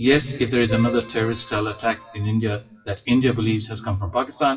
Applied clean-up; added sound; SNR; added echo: classical method WPE with log-MMSE.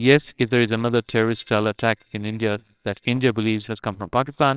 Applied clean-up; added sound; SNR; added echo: neural separator model SepFormer WHAMR!.